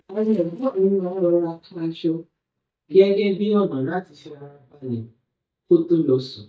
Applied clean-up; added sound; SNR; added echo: neural mask model DeepFilterNet 3.